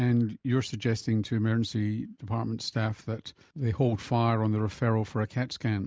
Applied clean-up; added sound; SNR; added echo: none; none; none; none.